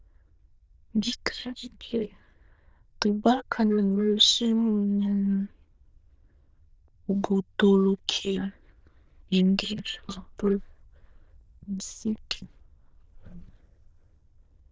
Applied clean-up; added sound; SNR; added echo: neural diffusion model UNIVERSE++.